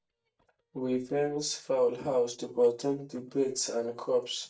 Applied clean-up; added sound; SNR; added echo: neural mask model DeepFilterNet 3.